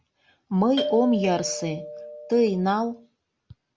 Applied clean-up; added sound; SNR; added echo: none; Doorbell; 8 dB; none.